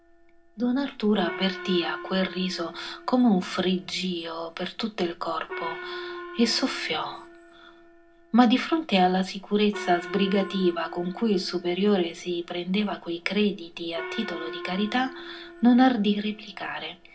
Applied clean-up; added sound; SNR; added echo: none; Gong; 15 dB; reverberation time 0.4 s.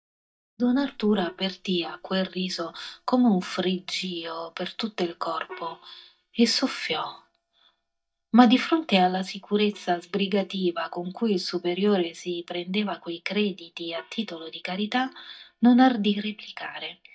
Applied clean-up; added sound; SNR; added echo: neural mask model DeepFilterNet 3.